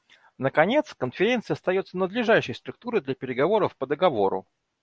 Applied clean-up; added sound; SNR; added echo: none; none; none; none.